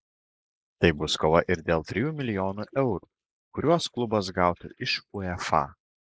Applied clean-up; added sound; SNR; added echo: neural mask model Resemble Enhance denoiser.